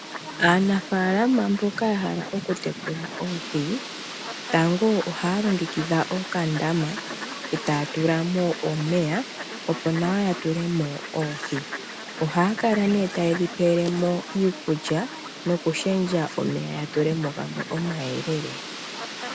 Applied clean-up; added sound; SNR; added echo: none; Fowl; 10 dB; none.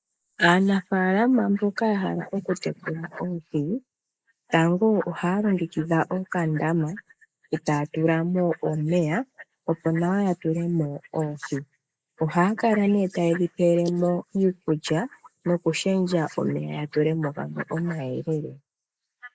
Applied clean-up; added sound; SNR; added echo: neural mask model Resemble Enhance denoiser.